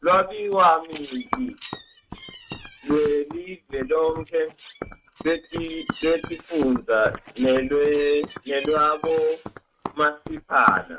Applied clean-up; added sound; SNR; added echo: neural mask model RNNoise.